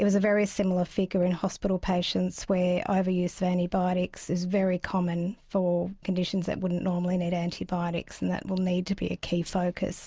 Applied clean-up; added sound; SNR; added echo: none; none; none; none.